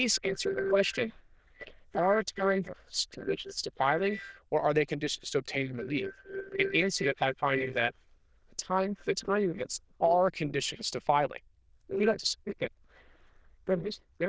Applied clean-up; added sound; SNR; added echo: neural diffusion model UNIVERSE++.